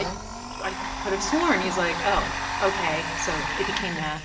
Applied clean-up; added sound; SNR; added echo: none; Domestic sounds, home sounds; 2 dB; reverberation time 1.3 s.